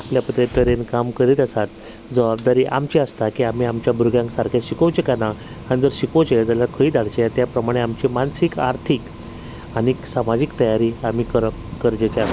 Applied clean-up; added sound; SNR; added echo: none; Fire; 15 dB; none.